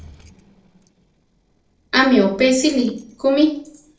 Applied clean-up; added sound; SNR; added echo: neural separator model SepFormer DNS4.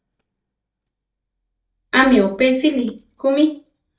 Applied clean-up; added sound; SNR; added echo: neural mask model DeepFilterNet 3.